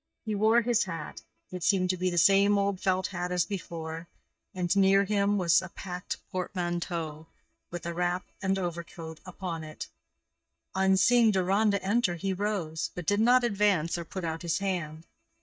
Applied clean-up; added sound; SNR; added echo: neural mask model DeepFilterNet 3.